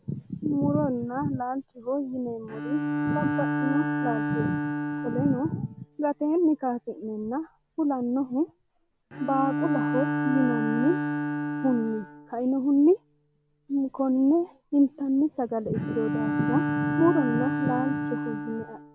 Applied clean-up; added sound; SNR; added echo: none; Bowed string instrument; 4 dB; none.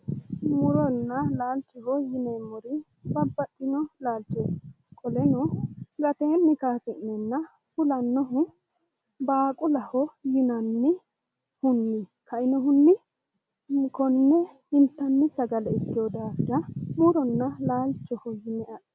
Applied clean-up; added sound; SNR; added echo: none; none; none; none.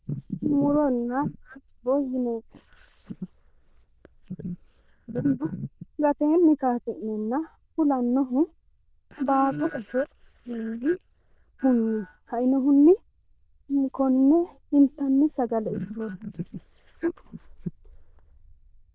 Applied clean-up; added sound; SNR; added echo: neural diffusion model UNIVERSE++.